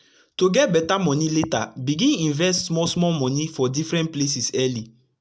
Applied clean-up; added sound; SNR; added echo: none; none; none; none.